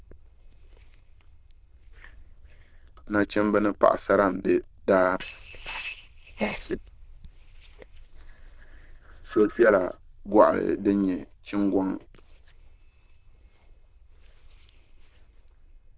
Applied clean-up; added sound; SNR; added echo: neural diffusion model UNIVERSE++.